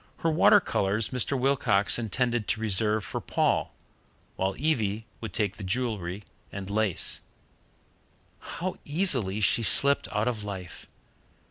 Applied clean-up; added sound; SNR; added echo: none; none; none; none.